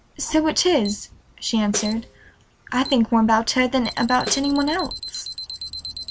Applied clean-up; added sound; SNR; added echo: none; Alarm + Snare drum; 13 dB; none.